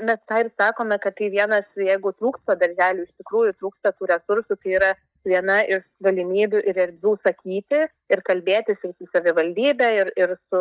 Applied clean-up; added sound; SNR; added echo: neural mask model DeepFilterNet 3.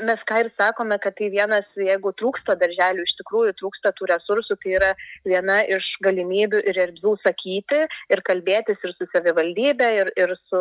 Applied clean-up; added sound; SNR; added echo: none; none; none; none.